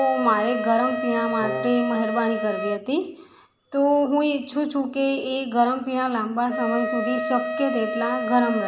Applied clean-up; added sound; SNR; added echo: none; Brass instrument + Wind instrument, woodwind instrument; 6 dB; none.